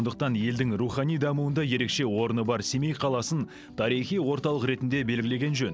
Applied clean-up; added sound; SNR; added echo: none; none; none; none.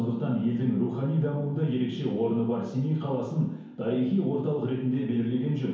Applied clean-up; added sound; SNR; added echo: none; none; none; reverberation time 1.0 s.